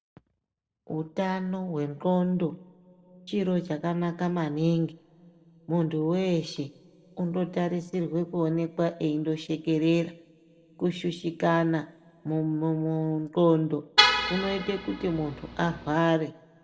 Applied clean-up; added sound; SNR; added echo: none; Vehicle horn, car horn, honking; -1 dB; reverberation time 1.7 s.